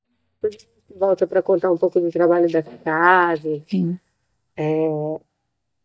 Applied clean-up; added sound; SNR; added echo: neural mask model DeepFilterNet 3.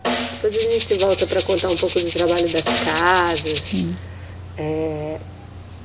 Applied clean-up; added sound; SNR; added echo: none; Rattle (instrument) + Snare drum; 4 dB; none.